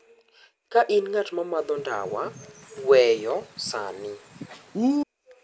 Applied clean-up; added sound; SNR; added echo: none; Bird; 6 dB; none.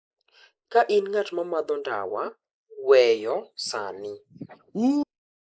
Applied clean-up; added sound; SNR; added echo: neural mask model Resemble Enhance denoiser.